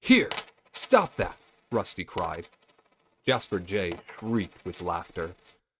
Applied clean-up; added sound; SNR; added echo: neural mask model RNNoise.